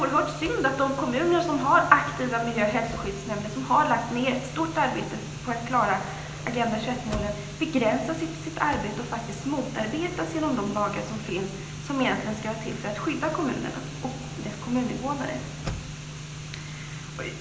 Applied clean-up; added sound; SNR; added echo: none; Sliding door / Motor vehicle (road); 18 dB; reverberation time 0.9 s.